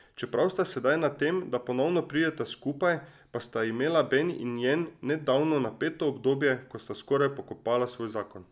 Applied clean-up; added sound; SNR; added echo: none; none; none; none.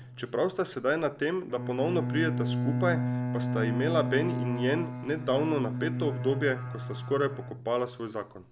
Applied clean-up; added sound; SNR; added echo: none; Bowed string instrument; 3 dB; none.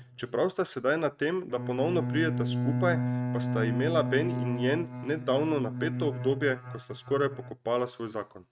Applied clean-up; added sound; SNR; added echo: neural mask model RNNoise.